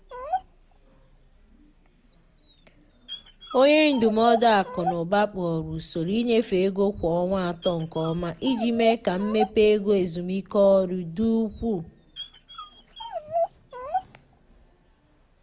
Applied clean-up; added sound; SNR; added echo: none; Dog; 10 dB; none.